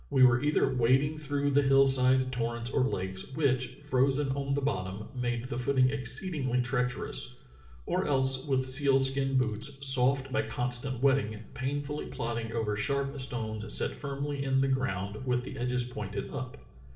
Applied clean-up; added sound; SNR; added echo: none; Coin (dropping); 18 dB; reverberation time 1.8 s.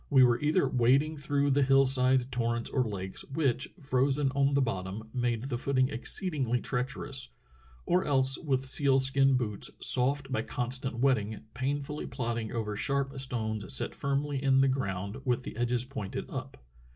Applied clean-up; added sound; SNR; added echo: none; none; none; none.